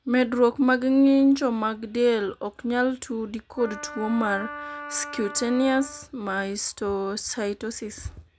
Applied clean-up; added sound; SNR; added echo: none; Wind instrument, woodwind instrument; 14 dB; none.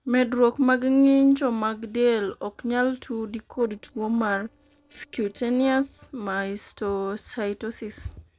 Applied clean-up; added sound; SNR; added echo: neural separator model SepFormer DNS4.